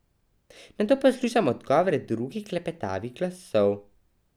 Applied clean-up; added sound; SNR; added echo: none; none; none; none.